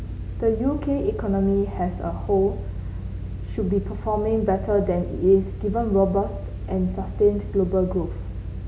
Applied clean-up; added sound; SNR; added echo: none; none; none; none.